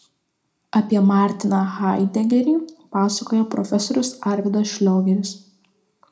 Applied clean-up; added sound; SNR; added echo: none; none; none; reverberation time 0.3 s.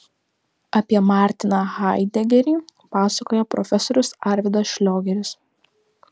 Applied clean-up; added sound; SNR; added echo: none; none; none; none.